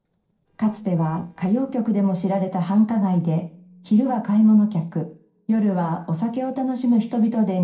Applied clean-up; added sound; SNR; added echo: neural separator model SepFormer DNS4.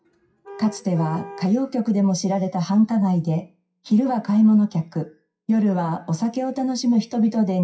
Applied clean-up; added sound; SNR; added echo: classical method WPE with log-MMSE.